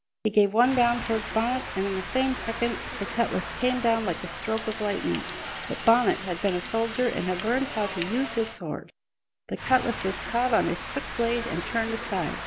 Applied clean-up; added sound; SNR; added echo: none; Rain; 9 dB; none.